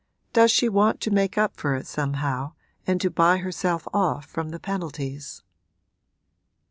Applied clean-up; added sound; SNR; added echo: none; none; none; none.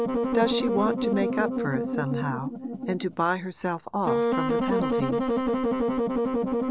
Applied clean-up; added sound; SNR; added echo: none; Wind instrument, woodwind instrument; -3 dB; none.